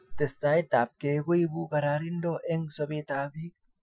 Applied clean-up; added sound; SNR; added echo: classical method Wiener filter.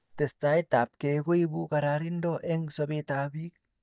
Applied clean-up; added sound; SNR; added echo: neural mask model DeepFilterNet 3.